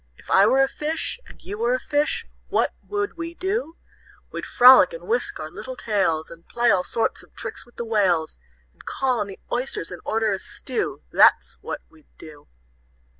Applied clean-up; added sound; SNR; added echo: none; none; none; none.